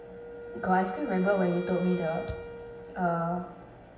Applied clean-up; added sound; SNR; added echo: none; Wind instrument, woodwind instrument; 11 dB; reverberation time 1.2 s.